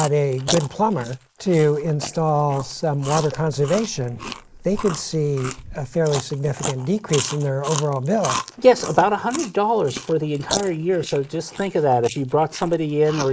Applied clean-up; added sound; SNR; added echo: neural mask model Resemble Enhance denoiser.